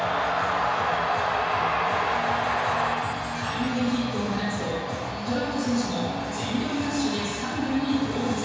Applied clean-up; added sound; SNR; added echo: none; Harmonica; 17 dB; reverberation time 1.9 s.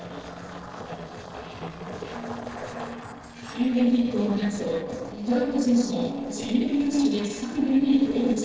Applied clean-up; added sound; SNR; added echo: neural separator model SepFormer DNS4.